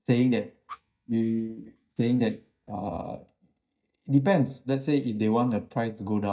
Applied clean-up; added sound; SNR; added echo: neural mask model DeepFilterNet 3.